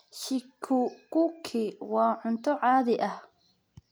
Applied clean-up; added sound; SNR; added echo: none; none; none; none.